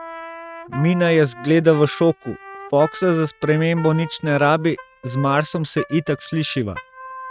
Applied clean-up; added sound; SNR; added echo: neural mask model RNNoise.